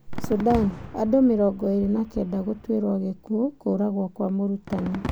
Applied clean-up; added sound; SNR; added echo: none; Fireworks; 13 dB; none.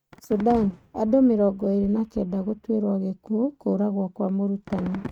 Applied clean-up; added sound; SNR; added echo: neural mask model RNNoise.